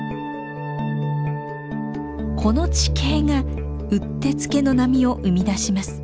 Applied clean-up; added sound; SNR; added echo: none; none; none; none.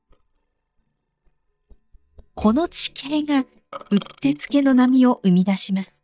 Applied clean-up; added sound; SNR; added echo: neural mask model DeepFilterNet 3.